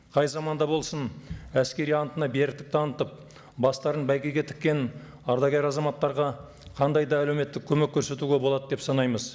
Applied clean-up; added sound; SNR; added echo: none; none; none; none.